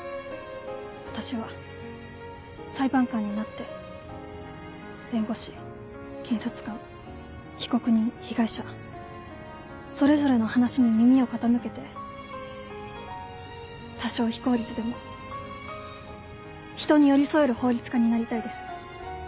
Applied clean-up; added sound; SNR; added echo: none; none; none; none.